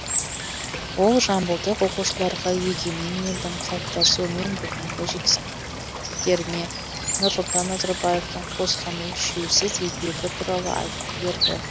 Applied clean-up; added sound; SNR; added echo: none; Water / Bird; 3 dB; none.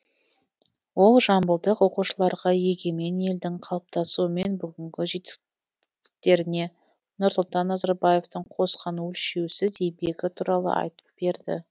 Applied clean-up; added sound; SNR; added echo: none; none; none; none.